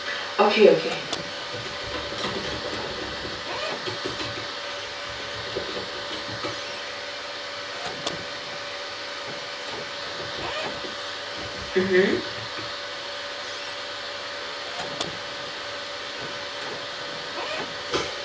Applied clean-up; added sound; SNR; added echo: none; Squeak / Slam; 13 dB; reverberation time 0.2 s.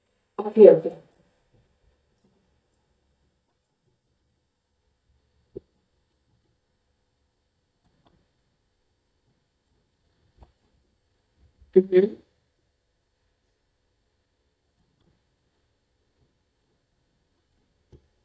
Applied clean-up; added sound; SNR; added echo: neural mask model DeepFilterNet 3.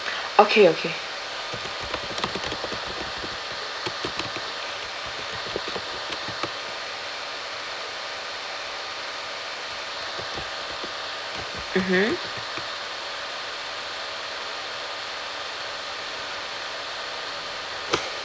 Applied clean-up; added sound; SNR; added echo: none; none; none; none.